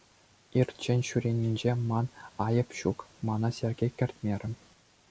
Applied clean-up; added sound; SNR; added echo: none; none; none; none.